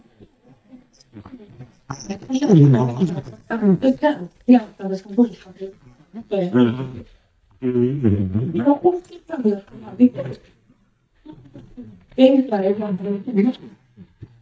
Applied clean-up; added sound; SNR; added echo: neural mask model DeepFilterNet 3.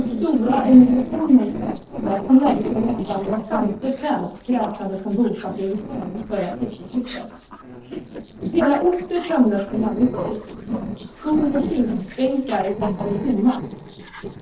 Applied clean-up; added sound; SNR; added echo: neural separator model SepFormer DNS4.